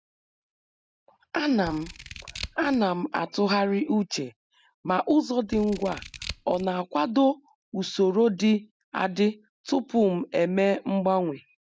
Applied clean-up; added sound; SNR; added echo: none; Scissors; 14 dB; none.